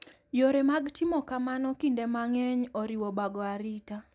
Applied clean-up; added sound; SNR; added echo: none; none; none; none.